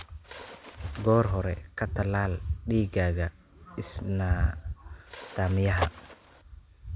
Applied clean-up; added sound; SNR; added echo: none; Bird; 18 dB; none.